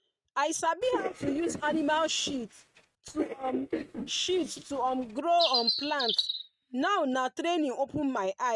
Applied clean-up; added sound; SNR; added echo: neural mask model RNNoise.